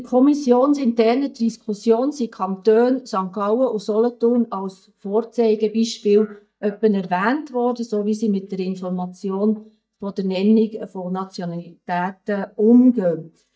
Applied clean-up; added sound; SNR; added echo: neural mask model DeepFilterNet 3.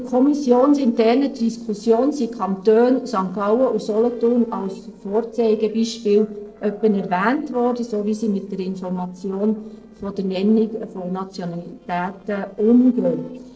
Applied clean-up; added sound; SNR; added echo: neural separator model SepFormer DNS4.